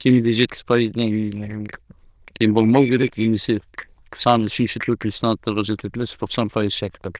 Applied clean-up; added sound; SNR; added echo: neural diffusion model UNIVERSE++.